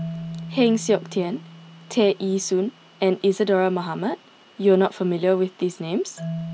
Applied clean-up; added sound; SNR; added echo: none; Marimba, xylophone; 15 dB; none.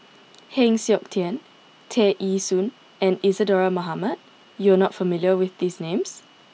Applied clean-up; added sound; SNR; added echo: none; none; none; none.